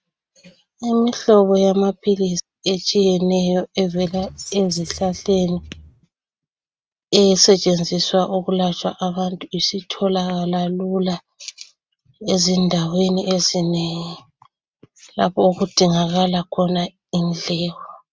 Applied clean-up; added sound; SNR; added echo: neural mask model RNNoise.